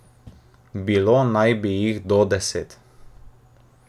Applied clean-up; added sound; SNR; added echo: none; none; none; none.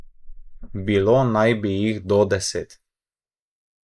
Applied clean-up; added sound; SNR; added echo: neural mask model Resemble Enhance denoiser.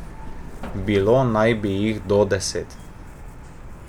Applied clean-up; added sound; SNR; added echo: none; Truck; 13 dB; none.